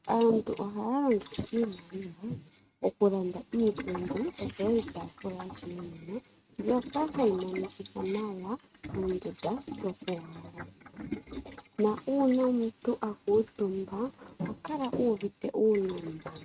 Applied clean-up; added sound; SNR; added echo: neural mask model RNNoise.